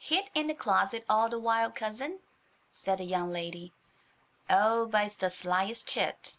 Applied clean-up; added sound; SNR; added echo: none; none; none; none.